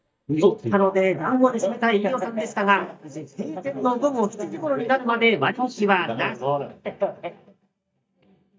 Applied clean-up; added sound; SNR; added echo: neural mask model DeepFilterNet 3.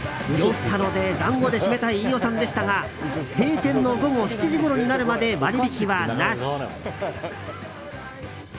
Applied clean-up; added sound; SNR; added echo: none; none; none; none.